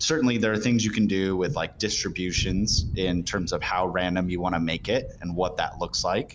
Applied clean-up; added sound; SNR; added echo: none; Thunder; 11 dB; none.